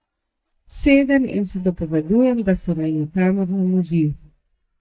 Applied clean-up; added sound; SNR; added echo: neural mask model DeepFilterNet 3.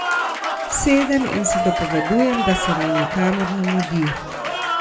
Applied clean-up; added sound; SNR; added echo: none; Applause; 2 dB; reverberation time 1.1 s.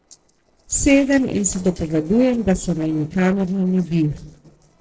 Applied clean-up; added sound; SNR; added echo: neural separator model SepFormer DNS4.